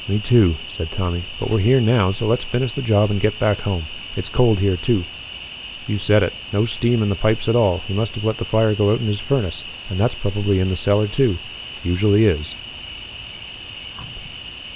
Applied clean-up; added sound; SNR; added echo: none; Cricket; 14 dB; none.